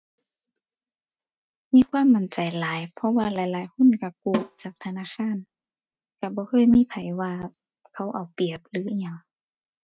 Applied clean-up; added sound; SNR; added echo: neural mask model RNNoise.